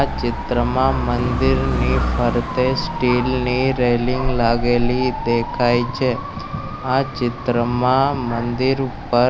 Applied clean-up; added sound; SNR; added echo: none; Motorcycle / Dog; 5 dB; none.